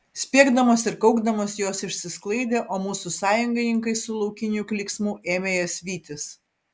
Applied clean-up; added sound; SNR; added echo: none; none; none; none.